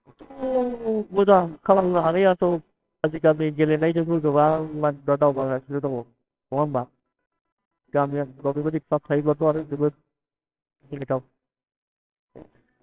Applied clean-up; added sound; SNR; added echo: neural separator model SepFormer WHAMR!.